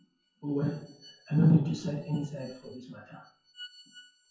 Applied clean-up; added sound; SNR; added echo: classical method WPE with log-MMSE.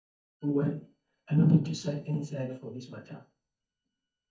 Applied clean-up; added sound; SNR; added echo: neural mask model DeepFilterNet 3.